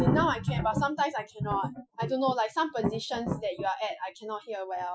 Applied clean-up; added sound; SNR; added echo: classical method Wiener filter.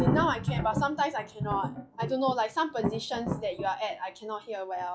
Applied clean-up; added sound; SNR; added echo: classical method log-MMSE.